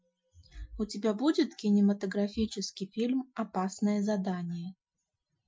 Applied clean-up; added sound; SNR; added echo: classical method Wiener filter.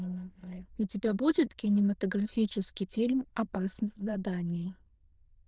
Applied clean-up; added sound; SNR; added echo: neural diffusion model UNIVERSE++.